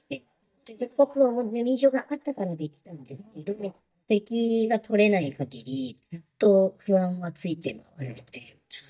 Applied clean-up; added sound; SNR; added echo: neural mask model DeepFilterNet 3.